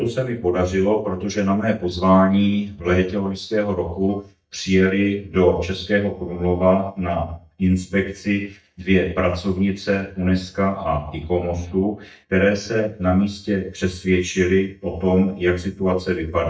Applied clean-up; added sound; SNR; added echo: neural mask model DeepFilterNet 3.